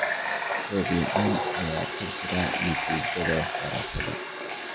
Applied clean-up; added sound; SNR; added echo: none; Water tap, faucet; -1 dB; none.